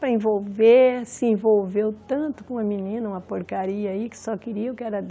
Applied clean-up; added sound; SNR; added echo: none; none; none; none.